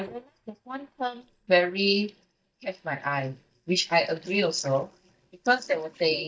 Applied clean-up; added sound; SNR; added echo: neural mask model DeepFilterNet 3.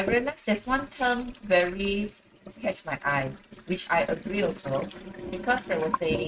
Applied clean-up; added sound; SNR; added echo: neural mask model RNNoise.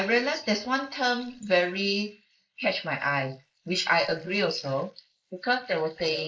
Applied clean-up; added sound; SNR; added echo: neural mask model Resemble Enhance denoiser.